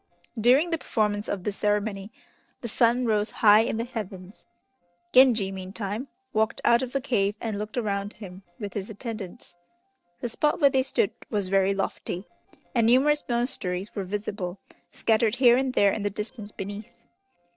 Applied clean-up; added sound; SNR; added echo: neural separator model SepFormer DNS4.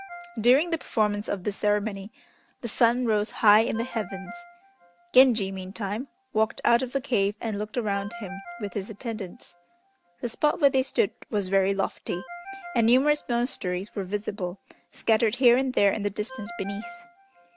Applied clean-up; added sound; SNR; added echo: none; Ringtone; 19 dB; none.